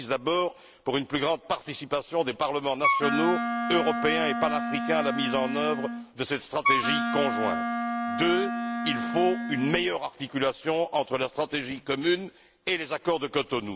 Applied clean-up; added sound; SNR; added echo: none; Wind instrument, woodwind instrument; 1 dB; none.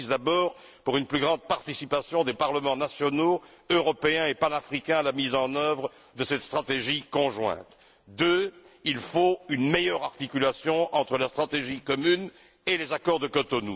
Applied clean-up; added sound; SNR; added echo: none; none; none; none.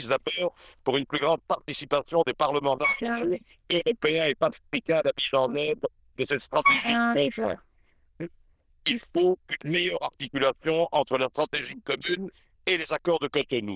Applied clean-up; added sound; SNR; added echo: neural diffusion model UNIVERSE++.